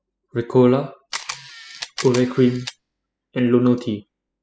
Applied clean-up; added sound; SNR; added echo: classical method spectral subtraction.